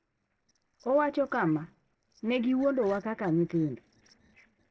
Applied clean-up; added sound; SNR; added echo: neural separator model SepFormer DNS4.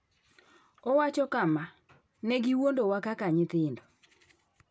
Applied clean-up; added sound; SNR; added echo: none; none; none; none.